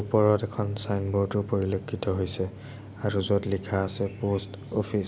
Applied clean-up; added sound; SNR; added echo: none; none; none; none.